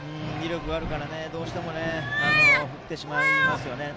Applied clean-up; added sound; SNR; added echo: none; Meow; -4 dB; none.